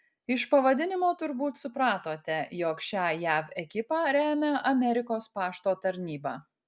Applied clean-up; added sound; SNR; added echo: none; none; none; none.